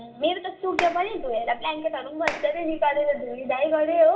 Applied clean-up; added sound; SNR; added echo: none; Clapping; 11 dB; reverberation time 0.2 s.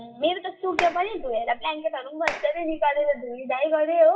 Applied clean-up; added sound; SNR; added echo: classical method WPE with log-MMSE.